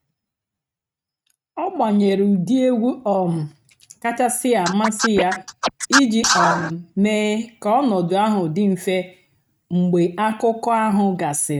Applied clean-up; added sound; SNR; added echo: neural mask model RNNoise.